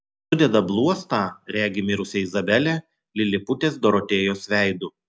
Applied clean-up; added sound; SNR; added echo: none; none; none; none.